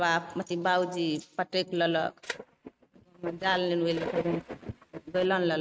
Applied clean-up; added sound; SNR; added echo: neural mask model RNNoise.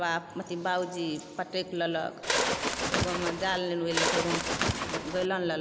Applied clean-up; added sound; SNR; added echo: none; Bird; -2 dB; none.